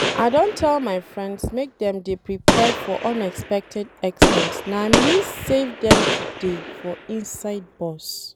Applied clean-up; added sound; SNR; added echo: none; Gunshot, gunfire; 0 dB; none.